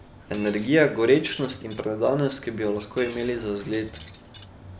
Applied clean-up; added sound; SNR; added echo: none; Shatter; 18 dB; none.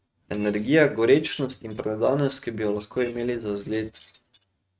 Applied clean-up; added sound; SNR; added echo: neural mask model RNNoise.